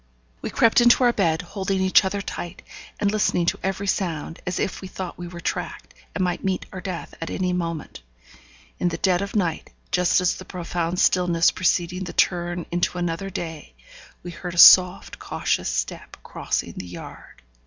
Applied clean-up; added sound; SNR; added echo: none; none; none; none.